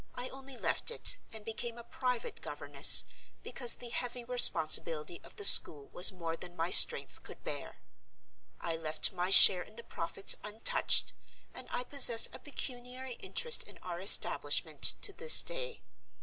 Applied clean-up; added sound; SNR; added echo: none; none; none; none.